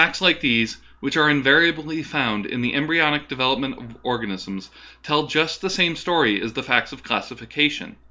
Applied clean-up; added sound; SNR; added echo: none; none; none; none.